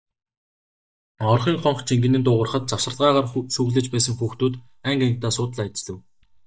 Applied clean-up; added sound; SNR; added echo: neural mask model DeepFilterNet 3.